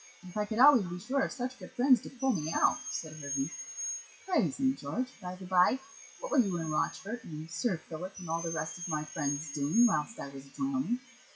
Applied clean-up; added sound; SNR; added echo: classical method WPE with log-MMSE.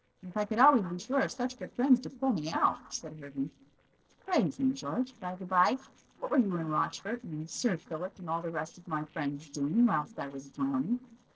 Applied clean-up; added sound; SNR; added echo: neural separator model SepFormer DNS4.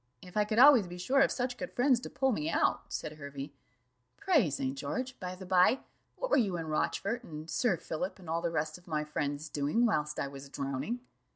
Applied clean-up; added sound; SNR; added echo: none; none; none; none.